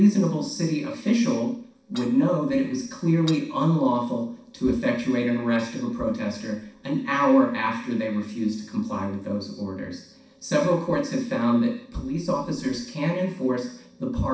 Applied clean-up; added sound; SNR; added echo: neural separator model SepFormer DNS4.